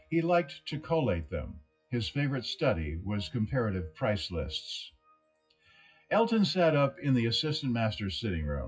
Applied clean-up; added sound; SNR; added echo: classical method WPE with log-MMSE.